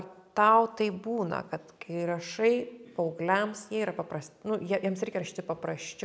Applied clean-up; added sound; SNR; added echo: none; none; none; none.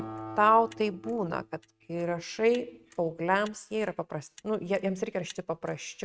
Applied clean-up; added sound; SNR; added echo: neural mask model RNNoise.